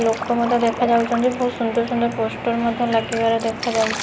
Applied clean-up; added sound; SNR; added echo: none; Drip; 13 dB; none.